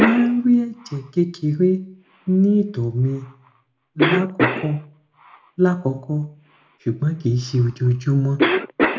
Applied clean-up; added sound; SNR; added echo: none; Cough; 6 dB; reverberation time 0.3 s.